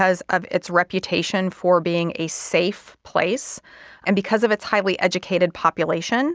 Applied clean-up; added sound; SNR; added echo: none; none; none; none.